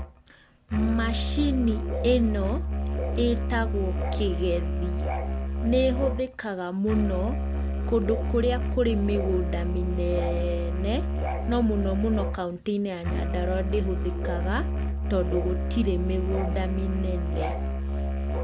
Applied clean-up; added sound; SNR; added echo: none; Musical instrument; -1 dB; none.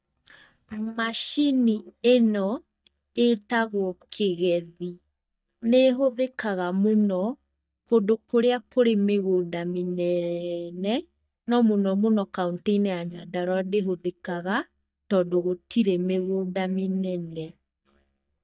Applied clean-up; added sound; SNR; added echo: neural mask model DeepFilterNet 3.